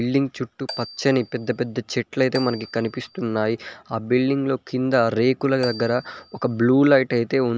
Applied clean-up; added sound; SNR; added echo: none; Marimba, xylophone; 17 dB; none.